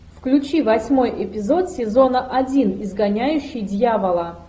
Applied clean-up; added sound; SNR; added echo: none; none; none; none.